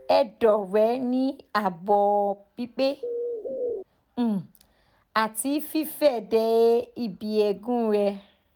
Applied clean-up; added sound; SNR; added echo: none; Bird; 5 dB; none.